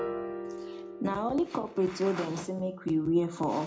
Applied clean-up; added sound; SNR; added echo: none; Piano; 11 dB; reverberation time 0.3 s.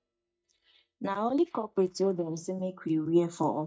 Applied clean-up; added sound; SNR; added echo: neural mask model DeepFilterNet 3.